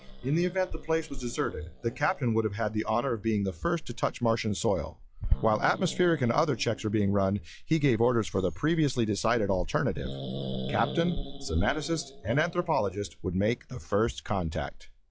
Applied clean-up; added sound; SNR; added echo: classical method log-MMSE.